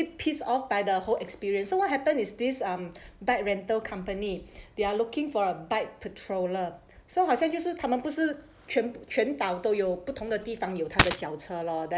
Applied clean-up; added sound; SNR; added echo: none; Coin (dropping); -5 dB; none.